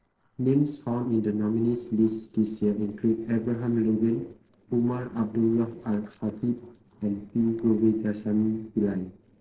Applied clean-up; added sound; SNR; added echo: neural separator model SepFormer DNS4.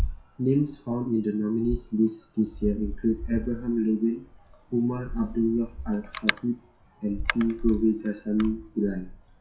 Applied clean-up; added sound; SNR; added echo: classical method WPE with log-MMSE.